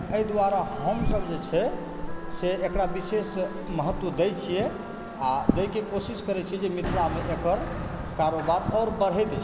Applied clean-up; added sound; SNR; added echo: none; Wind + Wind instrument, woodwind instrument; 9 dB; none.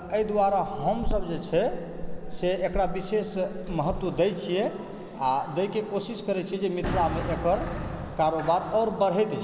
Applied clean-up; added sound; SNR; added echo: none; none; none; none.